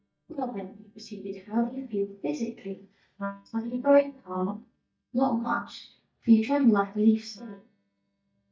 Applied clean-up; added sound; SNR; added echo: neural mask model DeepFilterNet 3.